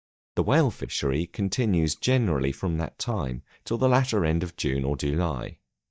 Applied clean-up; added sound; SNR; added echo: neural mask model DeepFilterNet 3.